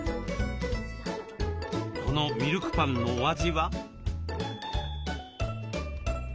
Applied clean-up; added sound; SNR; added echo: none; none; none; none.